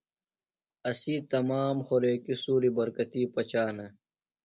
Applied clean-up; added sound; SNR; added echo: none; none; none; none.